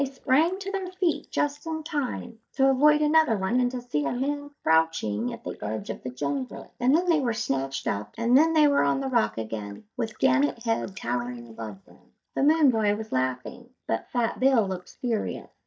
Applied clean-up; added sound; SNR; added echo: neural mask model DeepFilterNet 3.